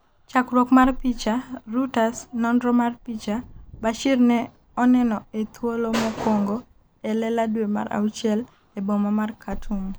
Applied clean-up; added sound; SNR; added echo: none; Wind / Car; 19 dB; none.